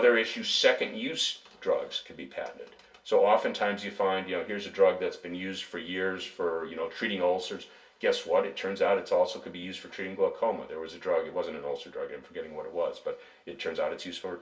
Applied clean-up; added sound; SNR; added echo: none; none; none; reverberation time 0.1 s.